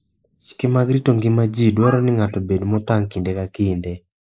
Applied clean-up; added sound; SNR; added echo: neural mask model Resemble Enhance denoiser.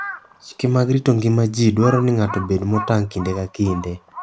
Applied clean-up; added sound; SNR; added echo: none; Crow; 14 dB; none.